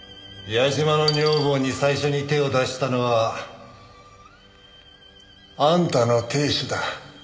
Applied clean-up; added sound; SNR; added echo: none; Coin (dropping); 12 dB; reverberation time 1.6 s.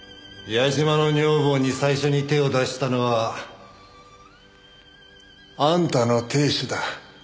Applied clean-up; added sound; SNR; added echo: none; none; none; none.